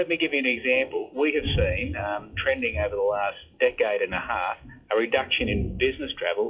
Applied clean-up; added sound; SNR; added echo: classical method WPE with log-MMSE.